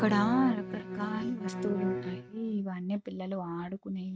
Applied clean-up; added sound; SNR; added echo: neural mask model RNNoise.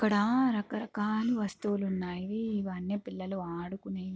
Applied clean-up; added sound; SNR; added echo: none; none; none; none.